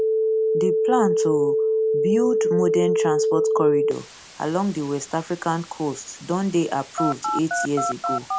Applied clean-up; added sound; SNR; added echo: none; Telephone; -3 dB; none.